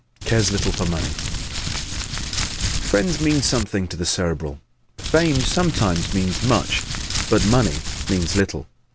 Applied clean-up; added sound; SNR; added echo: none; Crumpling, crinkling; 3 dB; none.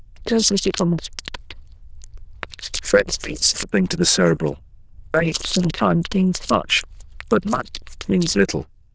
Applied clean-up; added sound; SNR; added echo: neural diffusion model UNIVERSE++.